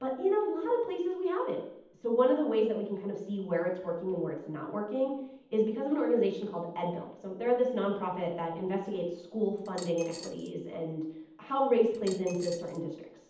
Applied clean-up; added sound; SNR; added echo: none; Coin (dropping); 18 dB; reverberation time 0.8 s.